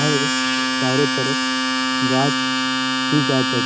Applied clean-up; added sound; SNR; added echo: none; Domestic sounds, home sounds; -4 dB; none.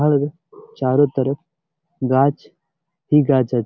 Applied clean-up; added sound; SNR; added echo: none; none; none; none.